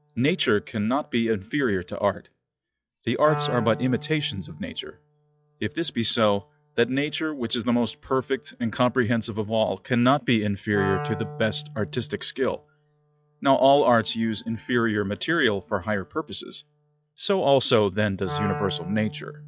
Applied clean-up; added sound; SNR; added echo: classical method log-MMSE.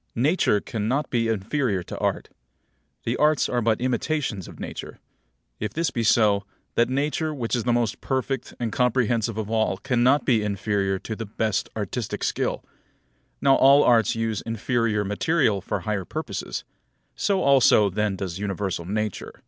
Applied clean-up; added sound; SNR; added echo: none; none; none; none.